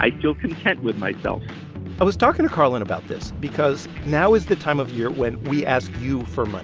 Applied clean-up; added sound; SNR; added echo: none; none; none; none.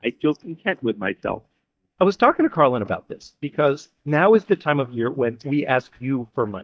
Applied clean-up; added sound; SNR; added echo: neural mask model DeepFilterNet 3.